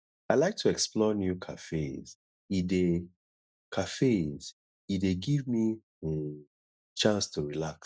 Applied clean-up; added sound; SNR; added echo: none; none; none; none.